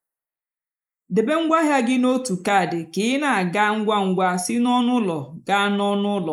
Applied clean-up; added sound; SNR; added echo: neural mask model Resemble Enhance denoiser.